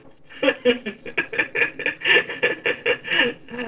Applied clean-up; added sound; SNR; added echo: neural separator model SepFormer DNS4.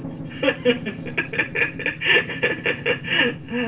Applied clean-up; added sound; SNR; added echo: none; Drum; 11 dB; reverberation time 0.2 s.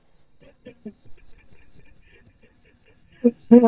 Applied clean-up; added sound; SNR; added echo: neural mask model DeepFilterNet 3.